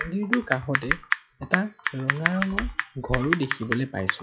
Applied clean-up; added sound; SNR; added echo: classical method log-MMSE.